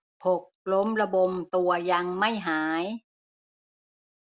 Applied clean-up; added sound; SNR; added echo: none; none; none; none.